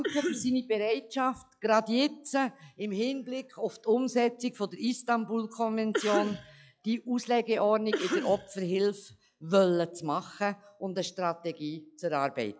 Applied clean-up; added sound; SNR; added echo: classical method log-MMSE.